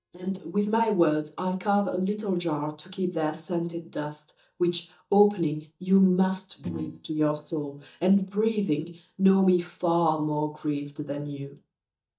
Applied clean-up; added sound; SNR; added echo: neural mask model DeepFilterNet 3.